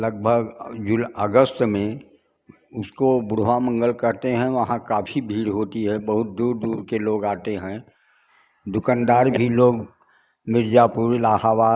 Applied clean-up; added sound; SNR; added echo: neural mask model Resemble Enhance denoiser.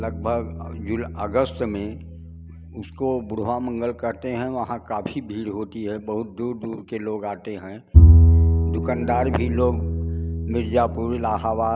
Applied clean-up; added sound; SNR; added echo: none; Bowed string instrument; -4 dB; none.